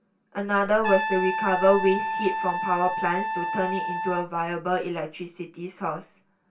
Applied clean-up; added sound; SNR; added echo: none; Trumpet; 2 dB; reverberation time 0.2 s.